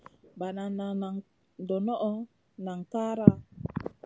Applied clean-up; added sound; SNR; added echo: none; none; none; none.